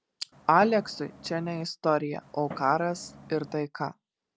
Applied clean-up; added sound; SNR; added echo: none; Fireworks; 17 dB; none.